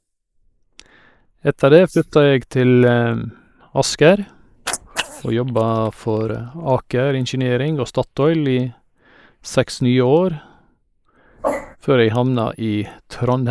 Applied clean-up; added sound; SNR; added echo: neural mask model Resemble Enhance denoiser.